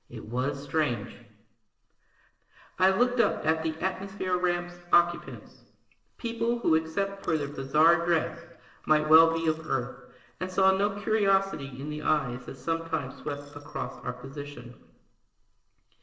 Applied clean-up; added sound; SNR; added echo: neural separator model SepFormer DNS4.